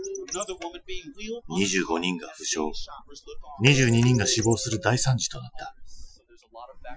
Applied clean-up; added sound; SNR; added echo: classical method Wiener filter.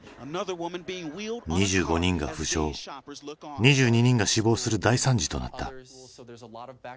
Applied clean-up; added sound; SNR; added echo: none; none; none; none.